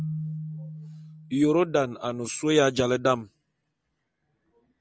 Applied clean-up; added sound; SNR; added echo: none; Keyboard (musical); 13 dB; none.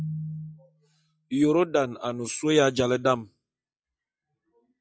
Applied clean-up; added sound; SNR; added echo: classical method log-MMSE.